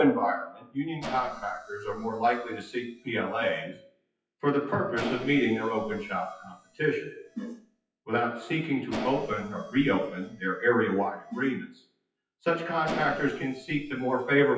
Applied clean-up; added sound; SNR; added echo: classical method WPE with log-MMSE.